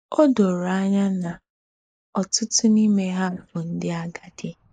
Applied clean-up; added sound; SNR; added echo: neural mask model Resemble Enhance denoiser.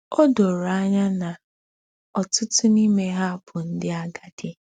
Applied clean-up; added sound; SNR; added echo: none; none; none; none.